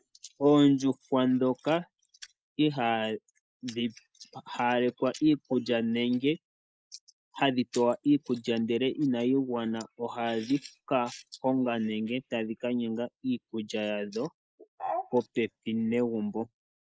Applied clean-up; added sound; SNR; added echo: neural mask model Resemble Enhance denoiser.